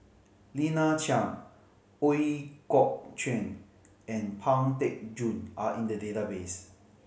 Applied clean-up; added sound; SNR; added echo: none; none; none; none.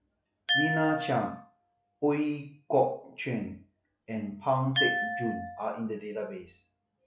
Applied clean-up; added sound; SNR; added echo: classical method log-MMSE.